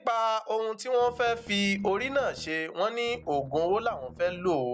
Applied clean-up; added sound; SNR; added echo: none; Strum; 20 dB; none.